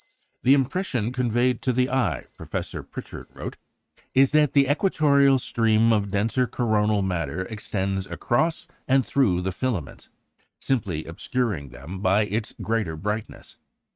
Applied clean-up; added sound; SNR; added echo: neural mask model RNNoise.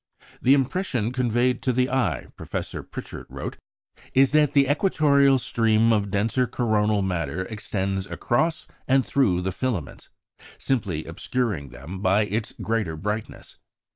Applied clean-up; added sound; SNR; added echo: none; none; none; none.